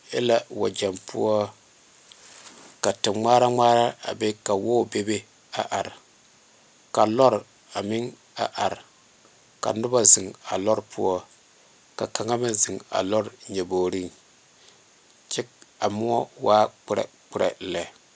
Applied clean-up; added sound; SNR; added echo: none; none; none; none.